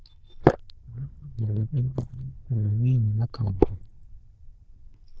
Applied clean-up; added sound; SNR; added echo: neural diffusion model UNIVERSE++.